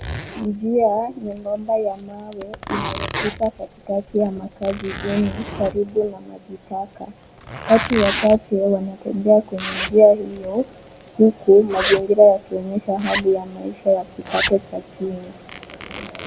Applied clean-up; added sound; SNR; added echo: none; Zipper (clothing); 11 dB; none.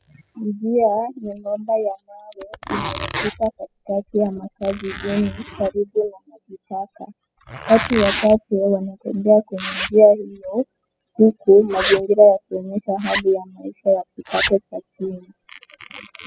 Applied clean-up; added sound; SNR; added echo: classical method spectral subtraction.